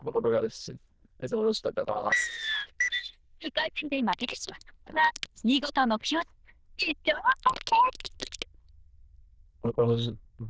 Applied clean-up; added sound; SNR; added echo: neural diffusion model UNIVERSE++.